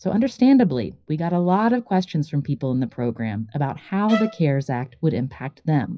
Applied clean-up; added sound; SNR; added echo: classical method WPE with log-MMSE.